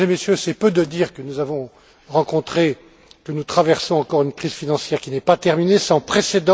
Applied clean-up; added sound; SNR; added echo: none; none; none; none.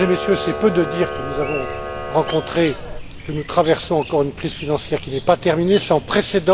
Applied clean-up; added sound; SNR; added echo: none; Camera + Chirp, tweet; 9 dB; none.